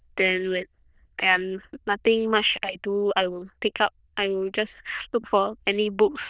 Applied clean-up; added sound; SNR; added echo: neural diffusion model UNIVERSE++.